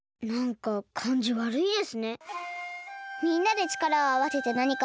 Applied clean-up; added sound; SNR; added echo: none; none; none; none.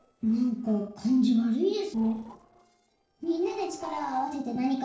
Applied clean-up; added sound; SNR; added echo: neural separator model SepFormer DNS4.